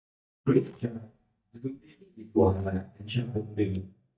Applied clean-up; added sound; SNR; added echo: neural mask model DeepFilterNet 3.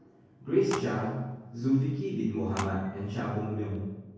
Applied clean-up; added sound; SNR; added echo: none; Telephone; 16 dB; reverberation time 1.3 s.